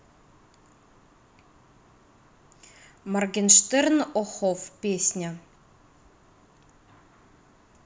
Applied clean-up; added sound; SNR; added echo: none; none; none; none.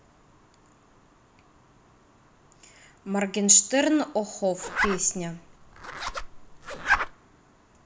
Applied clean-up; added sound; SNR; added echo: none; Zipper (clothing); 2 dB; none.